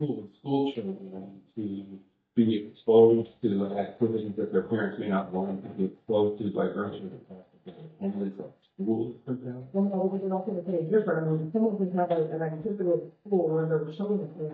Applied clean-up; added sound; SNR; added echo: neural mask model DeepFilterNet 3.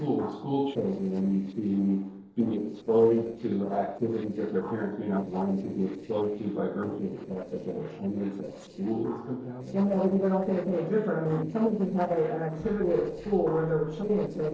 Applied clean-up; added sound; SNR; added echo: neural separator model SepFormer DNS4.